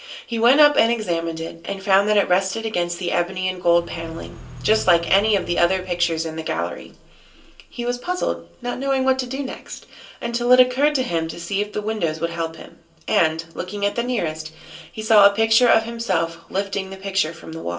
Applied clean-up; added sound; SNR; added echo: none; Car; 16 dB; reverberation time 0.2 s.